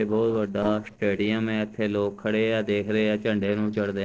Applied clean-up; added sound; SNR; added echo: neural separator model SepFormer DNS4.